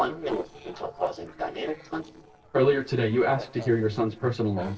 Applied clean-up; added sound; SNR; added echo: neural separator model SepFormer DNS4.